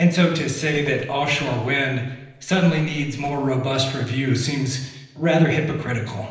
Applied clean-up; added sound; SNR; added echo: neural separator model SepFormer DNS4.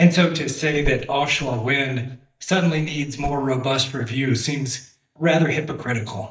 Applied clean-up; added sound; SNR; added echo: neural mask model DeepFilterNet 3.